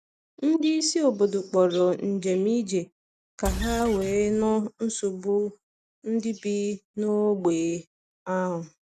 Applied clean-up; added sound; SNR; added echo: none; Engine; 7 dB; none.